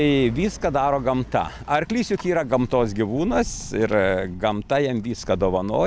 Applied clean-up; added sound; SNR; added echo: none; none; none; none.